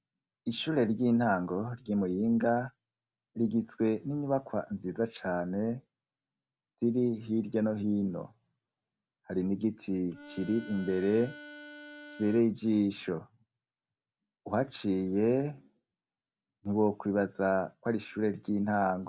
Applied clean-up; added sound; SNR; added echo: none; Harmonica; 16 dB; none.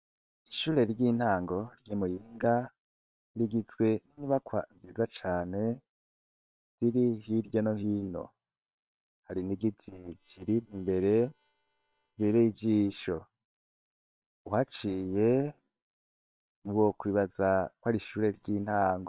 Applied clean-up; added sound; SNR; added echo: neural separator model SepFormer WHAM!.